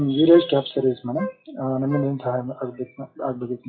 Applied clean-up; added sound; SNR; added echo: classical method WPE with log-MMSE.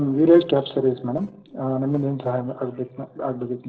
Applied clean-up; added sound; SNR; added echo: neural separator model SepFormer DNS4.